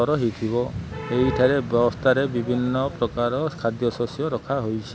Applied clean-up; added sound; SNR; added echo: none; none; none; none.